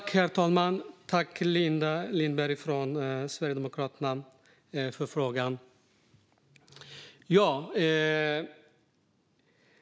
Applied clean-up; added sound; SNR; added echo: none; none; none; none.